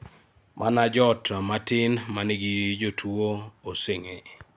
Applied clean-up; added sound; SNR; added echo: none; none; none; none.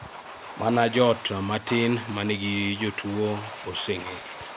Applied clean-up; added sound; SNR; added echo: none; Domestic sounds, home sounds; 13 dB; none.